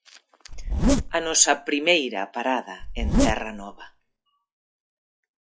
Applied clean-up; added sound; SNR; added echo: classical method log-MMSE.